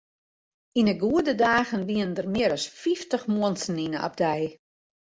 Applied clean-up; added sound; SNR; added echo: none; none; none; none.